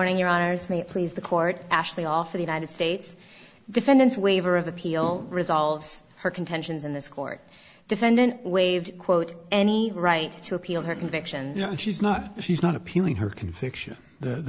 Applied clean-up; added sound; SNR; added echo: none; none; none; none.